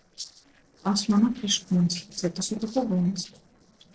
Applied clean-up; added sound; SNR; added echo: neural separator model SepFormer DNS4.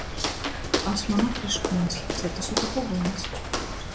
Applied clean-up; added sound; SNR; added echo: none; Walk, footsteps; 0 dB; none.